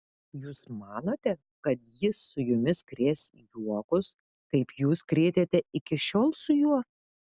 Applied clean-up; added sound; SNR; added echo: none; none; none; none.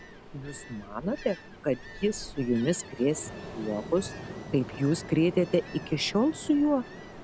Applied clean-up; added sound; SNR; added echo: none; Ocean; 13 dB; none.